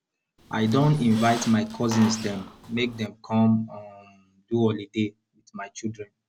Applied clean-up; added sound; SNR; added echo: none; Squeak; 13 dB; none.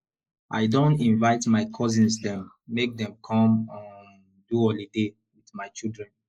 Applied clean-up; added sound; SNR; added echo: neural mask model Resemble Enhance denoiser.